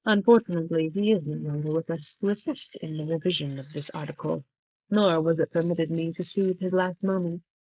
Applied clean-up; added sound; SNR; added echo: neural mask model Resemble Enhance denoiser.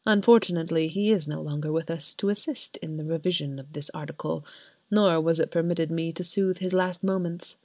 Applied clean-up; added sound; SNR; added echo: none; none; none; none.